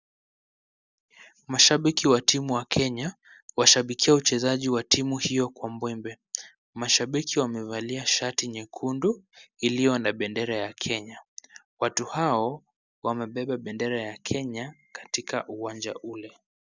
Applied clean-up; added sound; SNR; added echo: none; none; none; none.